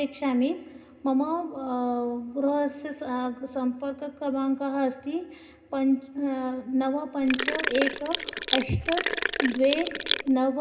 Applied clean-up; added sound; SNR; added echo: none; Sink (filling or washing); 0 dB; reverberation time 0.2 s.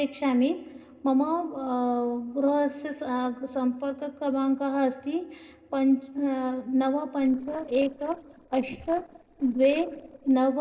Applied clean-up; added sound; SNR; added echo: neural separator model SepFormer DNS4.